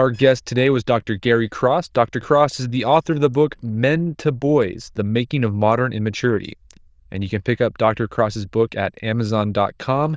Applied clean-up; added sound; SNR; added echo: neural diffusion model UNIVERSE++.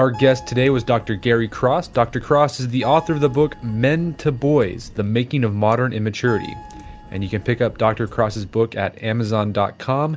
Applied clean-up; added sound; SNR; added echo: none; Keyboard (musical); 19 dB; none.